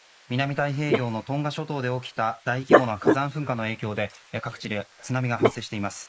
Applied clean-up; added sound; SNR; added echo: neural mask model Resemble Enhance denoiser.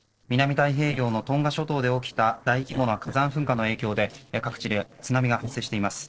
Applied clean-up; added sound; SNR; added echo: neural separator model SepFormer DNS4.